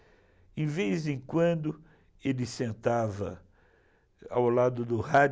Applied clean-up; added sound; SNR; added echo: none; none; none; none.